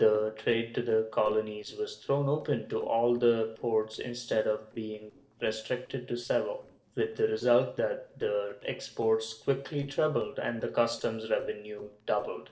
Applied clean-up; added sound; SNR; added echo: neural separator model SepFormer DNS4.